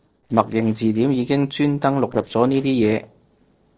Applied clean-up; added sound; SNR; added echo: neural separator model SepFormer DNS4.